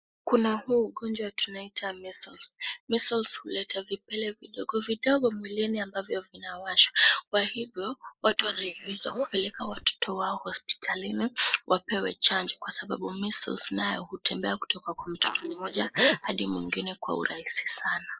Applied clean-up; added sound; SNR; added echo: neural mask model Resemble Enhance denoiser.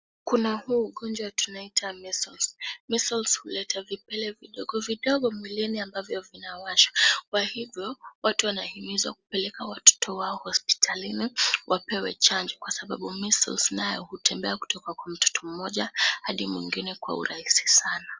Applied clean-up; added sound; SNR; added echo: none; none; none; none.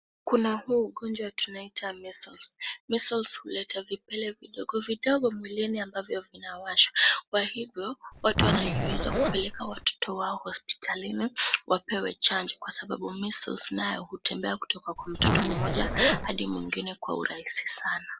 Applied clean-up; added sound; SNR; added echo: none; Zipper (clothing); 0 dB; none.